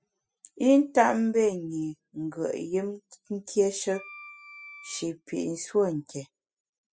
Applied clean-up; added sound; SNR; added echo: classical method spectral subtraction.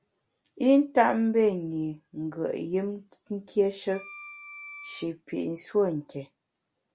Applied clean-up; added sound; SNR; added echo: none; Wind instrument, woodwind instrument; 16 dB; none.